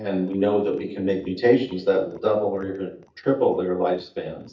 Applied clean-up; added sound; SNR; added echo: neural mask model DeepFilterNet 3.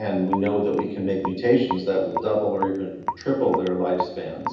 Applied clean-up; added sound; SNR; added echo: none; Raindrop / Drip; 9 dB; reverberation time 0.9 s.